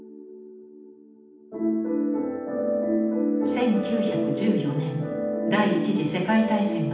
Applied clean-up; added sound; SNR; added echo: none; none; none; reverberation time 0.8 s.